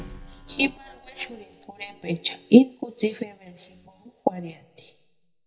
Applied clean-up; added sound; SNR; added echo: neural mask model DeepFilterNet 3.